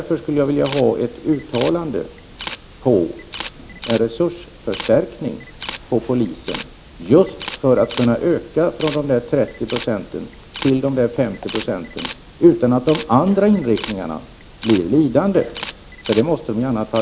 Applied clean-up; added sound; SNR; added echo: none; Camera; 14 dB; none.